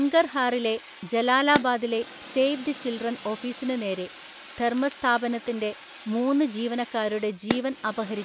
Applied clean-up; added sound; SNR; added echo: none; Fire; 12 dB; none.